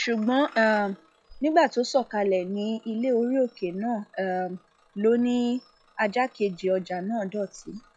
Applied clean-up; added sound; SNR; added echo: classical method log-MMSE.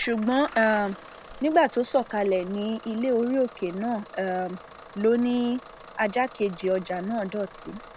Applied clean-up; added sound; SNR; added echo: none; Engine starting / Bus; 19 dB; none.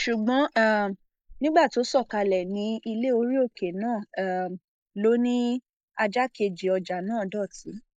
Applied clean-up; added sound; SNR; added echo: neural mask model Resemble Enhance denoiser.